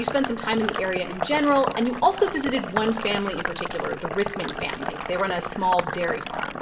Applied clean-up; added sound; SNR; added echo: none; Sink (filling or washing); 6 dB; reverberation time 2.4 s.